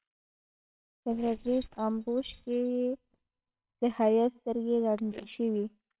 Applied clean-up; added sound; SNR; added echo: neural separator model SepFormer WHAMR!.